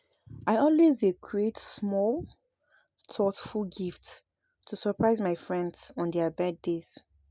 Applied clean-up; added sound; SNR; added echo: none; none; none; none.